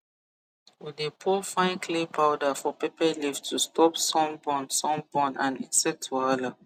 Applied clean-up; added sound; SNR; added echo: none; none; none; none.